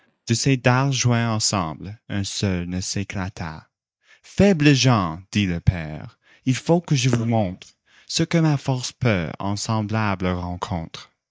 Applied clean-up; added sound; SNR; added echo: neural mask model DeepFilterNet 3.